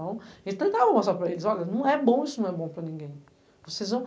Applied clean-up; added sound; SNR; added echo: none; none; none; none.